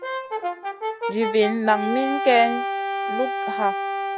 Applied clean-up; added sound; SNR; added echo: none; Brass instrument; 3 dB; none.